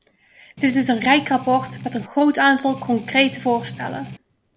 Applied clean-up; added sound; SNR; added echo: none; Strum; 15 dB; none.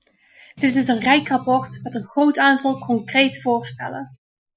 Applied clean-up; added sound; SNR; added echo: classical method Wiener filter.